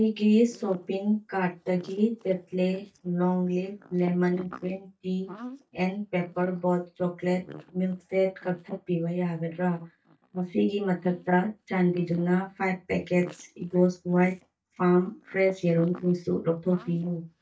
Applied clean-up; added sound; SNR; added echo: neural mask model DeepFilterNet 3.